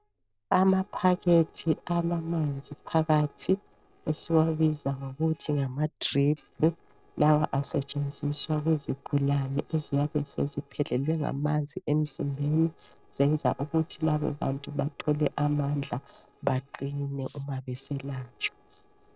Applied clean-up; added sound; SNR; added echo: neural separator model SepFormer DNS4.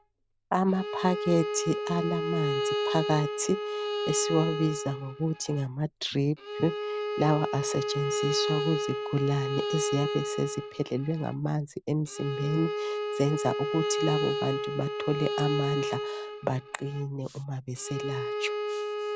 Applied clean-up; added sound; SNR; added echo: none; Bowed string instrument; 2 dB; none.